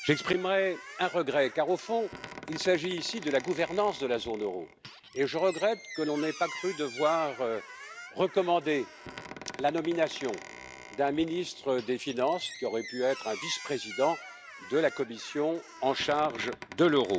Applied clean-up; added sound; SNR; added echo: none; Squeak; 15 dB; none.